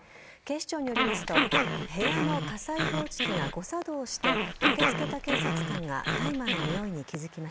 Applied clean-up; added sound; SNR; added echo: none; Growling; -5 dB; none.